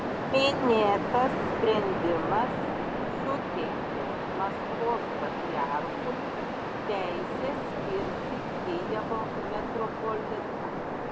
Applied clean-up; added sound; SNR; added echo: none; Waves, surf; 0 dB; none.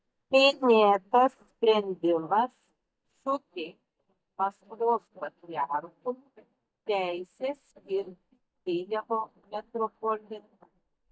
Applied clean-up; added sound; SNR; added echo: neural mask model DeepFilterNet 3.